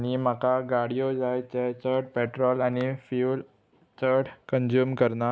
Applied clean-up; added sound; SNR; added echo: none; none; none; none.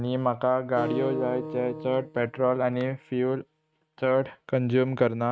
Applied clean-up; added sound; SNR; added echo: neural mask model RNNoise.